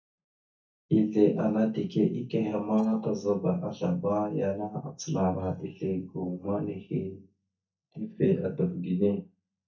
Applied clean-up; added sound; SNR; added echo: neural mask model DeepFilterNet 3.